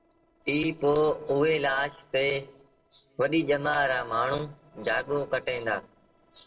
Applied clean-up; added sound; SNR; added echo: neural separator model SepFormer DNS4.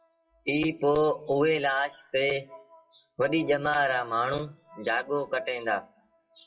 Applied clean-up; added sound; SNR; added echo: classical method WPE with log-MMSE.